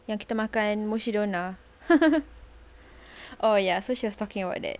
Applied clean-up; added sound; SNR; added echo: none; none; none; none.